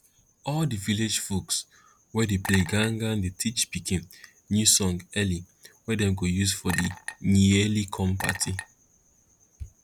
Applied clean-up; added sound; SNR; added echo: none; Chink, clink; 11 dB; none.